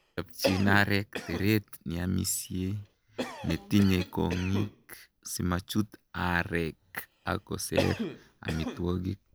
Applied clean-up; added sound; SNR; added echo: none; Cough; 9 dB; none.